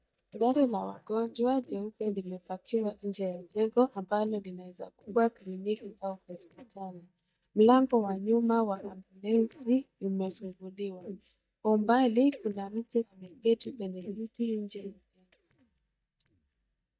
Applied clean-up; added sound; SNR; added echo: neural mask model DeepFilterNet 3.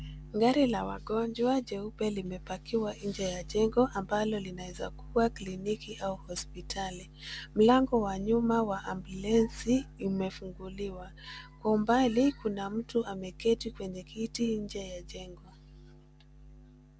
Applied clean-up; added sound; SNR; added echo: none; none; none; none.